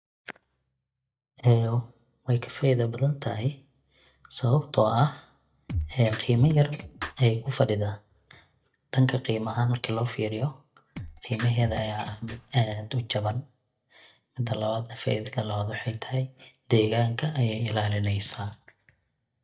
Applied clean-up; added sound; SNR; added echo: neural mask model DeepFilterNet 3.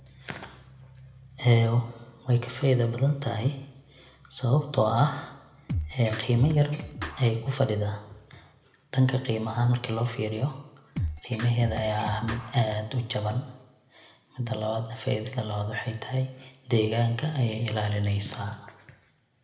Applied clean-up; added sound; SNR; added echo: none; Drum kit; 7 dB; reverberation time 0.9 s.